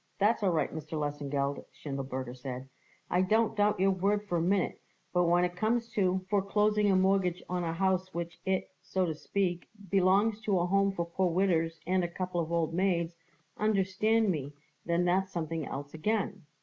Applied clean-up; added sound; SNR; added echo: none; none; none; none.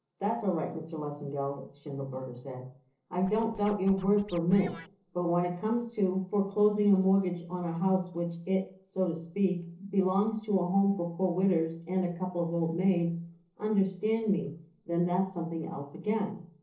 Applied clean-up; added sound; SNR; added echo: neural separator model SepFormer DNS4.